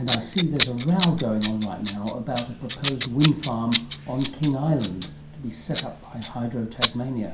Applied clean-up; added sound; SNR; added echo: none; Scissors; 6 dB; reverberation time 0.5 s.